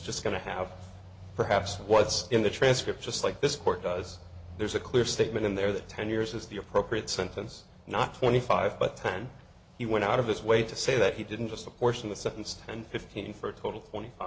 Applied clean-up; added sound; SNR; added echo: none; none; none; none.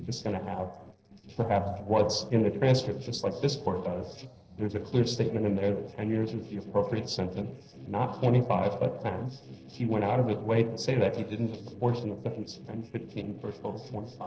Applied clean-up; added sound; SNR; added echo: neural separator model SepFormer DNS4.